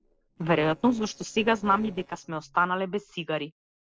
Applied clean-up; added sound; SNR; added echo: neural separator model SepFormer DNS4.